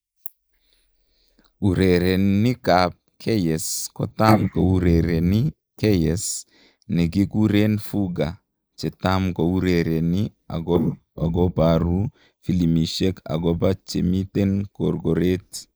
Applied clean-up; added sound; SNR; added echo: neural mask model Resemble Enhance denoiser.